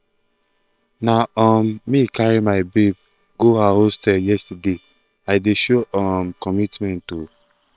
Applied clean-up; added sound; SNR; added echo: neural separator model SepFormer WHAM!.